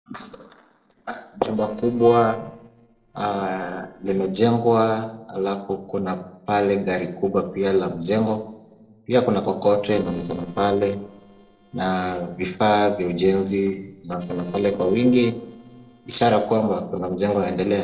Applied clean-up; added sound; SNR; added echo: neural separator model SepFormer DNS4.